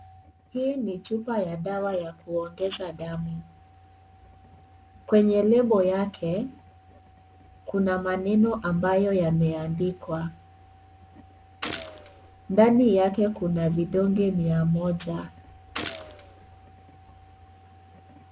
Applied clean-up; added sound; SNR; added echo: none; Gunshot, gunfire; 12 dB; none.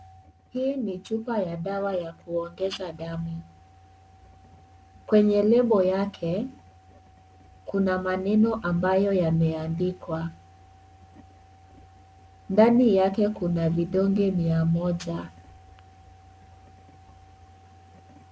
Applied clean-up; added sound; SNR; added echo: none; none; none; none.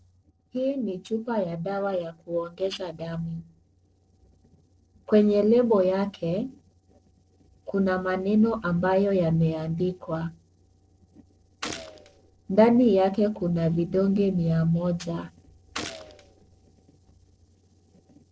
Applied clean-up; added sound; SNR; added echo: neural separator model SepFormer DNS4.